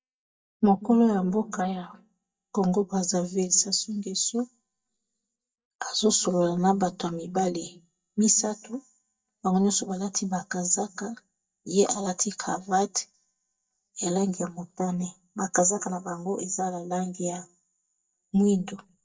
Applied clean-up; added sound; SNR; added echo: neural mask model DeepFilterNet 3.